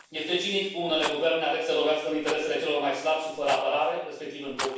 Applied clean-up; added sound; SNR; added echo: none; Rattle; 14 dB; reverberation time 0.7 s.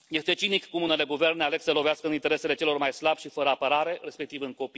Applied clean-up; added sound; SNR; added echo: none; none; none; none.